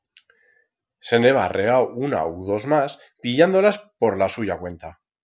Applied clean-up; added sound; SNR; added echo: none; none; none; none.